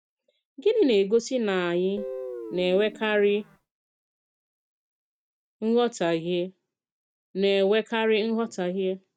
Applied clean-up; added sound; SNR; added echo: none; Guitar; 12 dB; none.